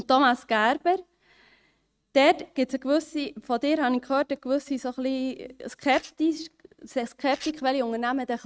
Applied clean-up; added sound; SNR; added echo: neural mask model RNNoise.